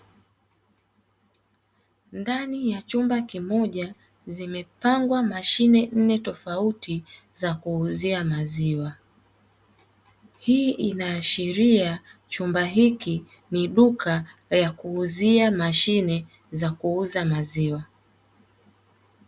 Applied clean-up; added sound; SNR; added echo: none; none; none; none.